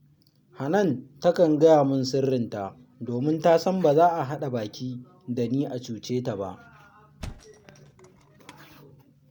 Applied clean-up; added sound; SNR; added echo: none; Thump, thud; 20 dB; none.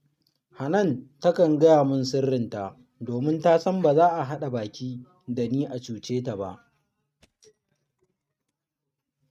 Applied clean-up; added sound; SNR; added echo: neural mask model RNNoise.